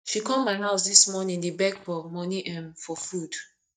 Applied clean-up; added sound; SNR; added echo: neural mask model DeepFilterNet 3.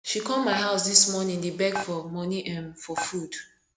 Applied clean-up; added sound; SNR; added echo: none; Dishes, pots, and pans; 12 dB; none.